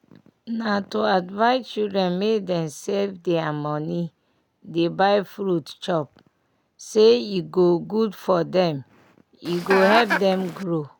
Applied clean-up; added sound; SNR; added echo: none; Chicken, rooster; 2 dB; none.